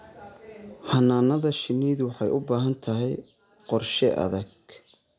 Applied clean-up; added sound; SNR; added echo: none; none; none; none.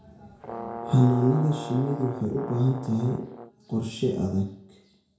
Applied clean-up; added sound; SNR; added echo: none; Brass instrument; 12 dB; reverberation time 0.5 s.